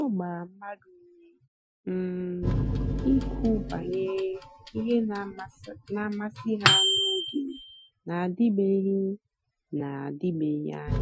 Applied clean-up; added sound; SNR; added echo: classical method Wiener filter.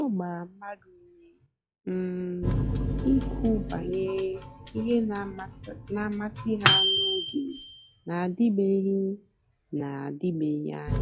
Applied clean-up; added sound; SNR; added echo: classical method log-MMSE.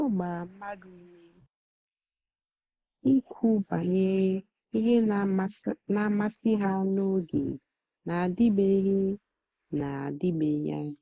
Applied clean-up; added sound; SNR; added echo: neural mask model Resemble Enhance denoiser.